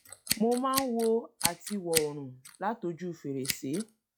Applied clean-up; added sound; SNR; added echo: classical method log-MMSE.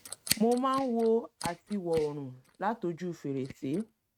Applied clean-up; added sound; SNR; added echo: neural mask model RNNoise.